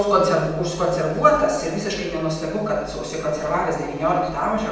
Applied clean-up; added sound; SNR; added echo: none; none; none; reverberation time 0.9 s.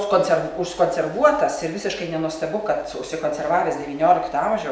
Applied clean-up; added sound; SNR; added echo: none; none; none; none.